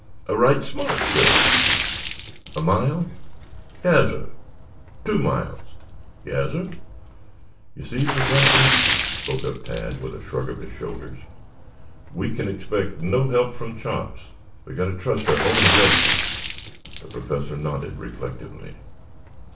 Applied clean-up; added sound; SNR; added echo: none; Splash, splatter; -1 dB; reverberation time 0.3 s.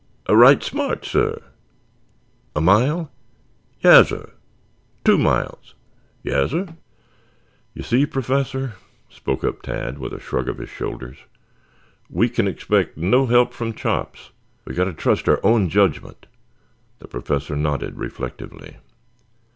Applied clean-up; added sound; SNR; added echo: none; none; none; none.